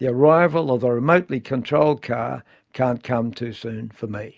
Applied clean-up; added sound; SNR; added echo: none; none; none; none.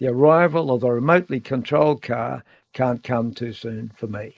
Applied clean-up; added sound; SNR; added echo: neural mask model Resemble Enhance denoiser.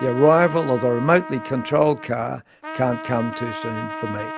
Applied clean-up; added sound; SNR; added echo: none; Trumpet; 11 dB; none.